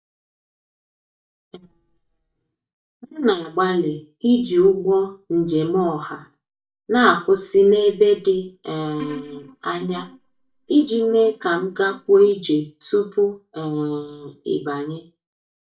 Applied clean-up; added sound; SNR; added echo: neural mask model DeepFilterNet 3.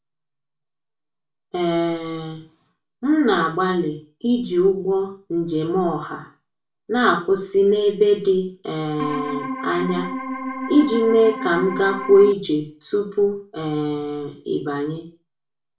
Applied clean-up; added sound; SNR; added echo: none; Organ; 6 dB; reverberation time 0.3 s.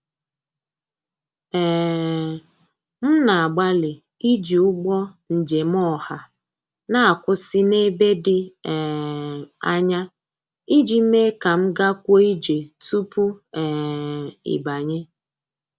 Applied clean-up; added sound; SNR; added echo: none; none; none; none.